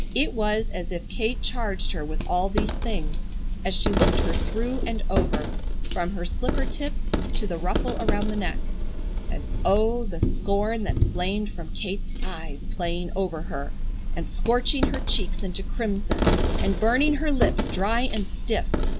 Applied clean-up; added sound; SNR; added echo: none; Coin (dropping); -5 dB; none.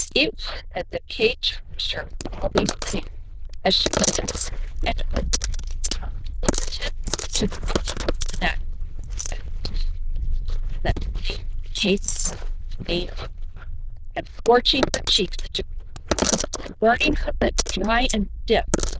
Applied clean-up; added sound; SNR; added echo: neural diffusion model UNIVERSE++.